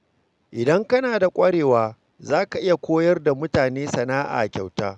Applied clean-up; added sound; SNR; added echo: none; none; none; none.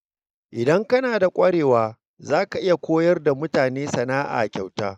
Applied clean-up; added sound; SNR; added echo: neural mask model Resemble Enhance denoiser.